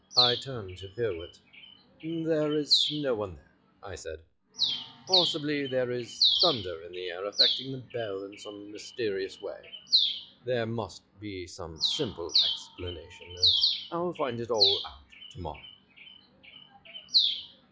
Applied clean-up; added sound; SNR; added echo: classical method log-MMSE.